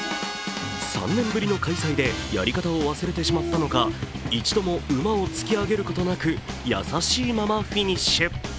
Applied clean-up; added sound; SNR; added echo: none; Subway, metro, underground; 18 dB; none.